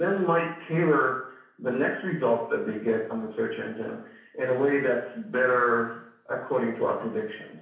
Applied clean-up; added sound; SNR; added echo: none; none; none; reverberation time 0.6 s.